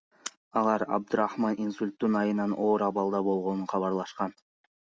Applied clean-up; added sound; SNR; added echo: none; none; none; none.